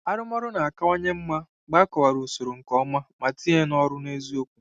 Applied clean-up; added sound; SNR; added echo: none; none; none; none.